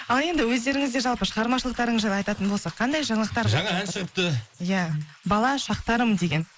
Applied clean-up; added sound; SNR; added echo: neural mask model Resemble Enhance denoiser.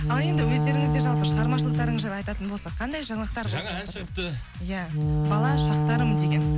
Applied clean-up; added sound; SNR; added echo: none; Wind instrument, woodwind instrument; -4 dB; none.